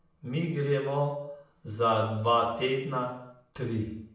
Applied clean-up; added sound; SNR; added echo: none; none; none; reverberation time 0.7 s.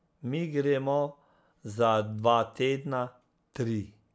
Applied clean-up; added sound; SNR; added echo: none; none; none; none.